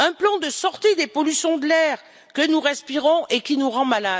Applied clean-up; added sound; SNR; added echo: none; none; none; none.